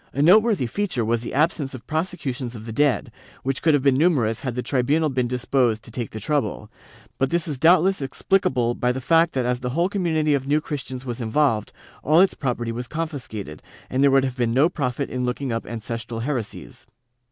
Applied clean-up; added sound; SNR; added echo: none; none; none; none.